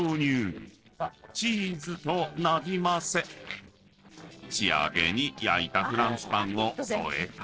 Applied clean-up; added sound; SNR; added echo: neural separator model SepFormer DNS4.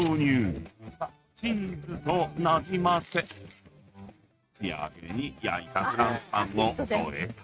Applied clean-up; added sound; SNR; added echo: neural mask model RNNoise.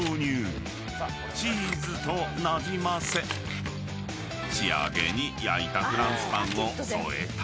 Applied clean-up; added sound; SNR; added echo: none; Scissors; 13 dB; none.